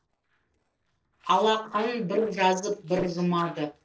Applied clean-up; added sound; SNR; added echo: neural separator model SepFormer DNS4.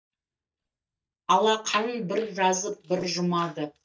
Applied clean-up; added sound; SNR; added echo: neural mask model DeepFilterNet 3.